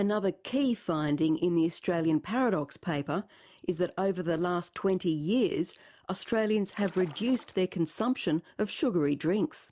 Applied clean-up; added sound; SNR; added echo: none; Splash, splatter; 20 dB; none.